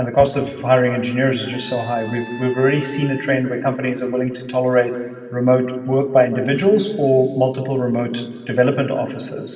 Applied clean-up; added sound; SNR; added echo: none; Trumpet; 19 dB; reverberation time 1.9 s.